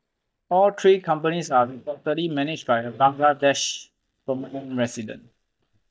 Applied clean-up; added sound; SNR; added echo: neural mask model DeepFilterNet 3.